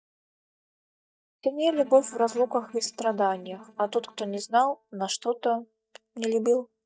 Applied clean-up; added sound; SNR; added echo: neural mask model DeepFilterNet 3.